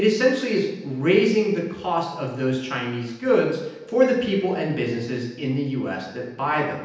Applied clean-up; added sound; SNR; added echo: none; none; none; reverberation time 0.9 s.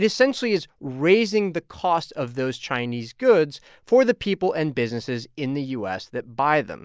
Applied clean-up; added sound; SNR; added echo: none; none; none; none.